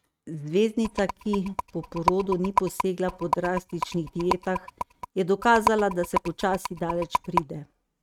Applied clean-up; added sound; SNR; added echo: neural mask model RNNoise.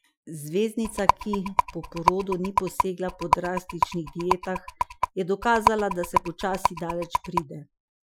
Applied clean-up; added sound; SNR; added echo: classical method Wiener filter.